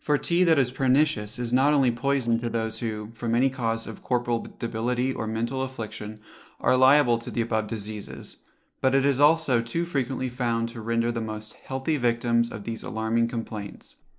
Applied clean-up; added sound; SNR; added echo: neural separator model SepFormer DNS4.